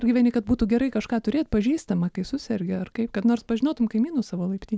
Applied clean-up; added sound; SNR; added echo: none; none; none; none.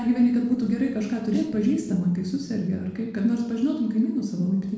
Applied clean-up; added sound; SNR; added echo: neural separator model SepFormer DNS4.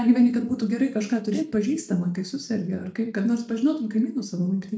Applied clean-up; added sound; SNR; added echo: neural mask model DeepFilterNet 3.